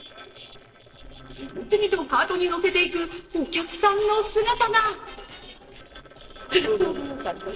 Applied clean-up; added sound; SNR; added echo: neural separator model SepFormer DNS4.